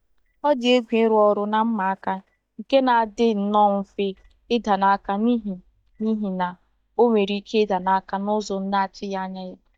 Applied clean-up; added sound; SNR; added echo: neural mask model DeepFilterNet 3.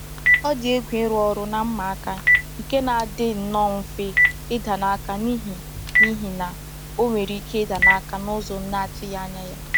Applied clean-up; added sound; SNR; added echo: none; Telephone; 0 dB; none.